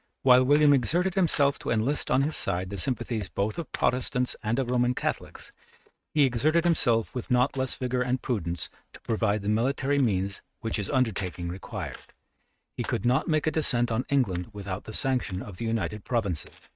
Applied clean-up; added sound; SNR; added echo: neural mask model RNNoise.